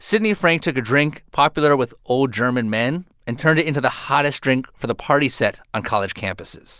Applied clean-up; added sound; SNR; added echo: none; none; none; none.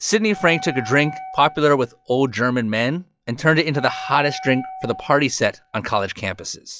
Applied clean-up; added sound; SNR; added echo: classical method log-MMSE.